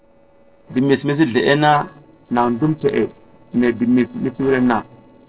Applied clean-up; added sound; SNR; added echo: neural separator model SepFormer DNS4.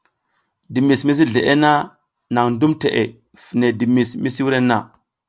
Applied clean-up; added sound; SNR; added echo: none; none; none; none.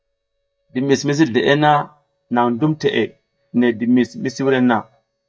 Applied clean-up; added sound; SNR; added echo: neural mask model DeepFilterNet 3.